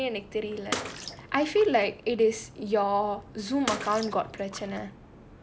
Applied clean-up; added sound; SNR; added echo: none; Bathtub (filling or washing) / Water / Splash, splatter; 11 dB; none.